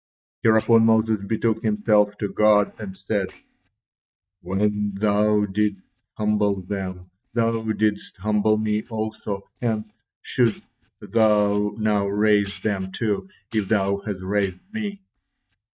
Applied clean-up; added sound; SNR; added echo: neural mask model DeepFilterNet 3.